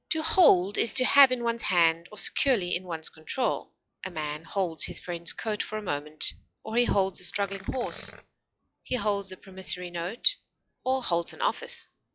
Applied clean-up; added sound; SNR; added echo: classical method log-MMSE.